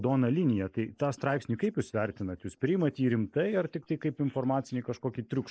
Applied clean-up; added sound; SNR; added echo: neural mask model Resemble Enhance denoiser.